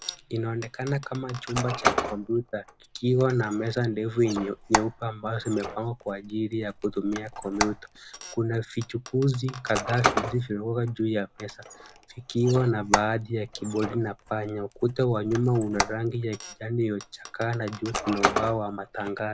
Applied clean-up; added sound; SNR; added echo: none; Squeak; 6 dB; none.